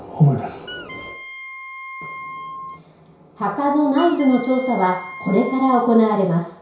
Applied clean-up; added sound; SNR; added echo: none; Wind instrument, woodwind instrument; 15 dB; reverberation time 0.6 s.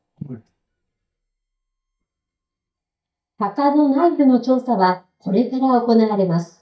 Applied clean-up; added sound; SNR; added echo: neural mask model DeepFilterNet 3.